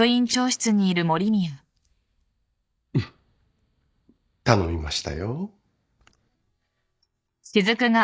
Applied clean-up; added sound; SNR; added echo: neural mask model DeepFilterNet 3.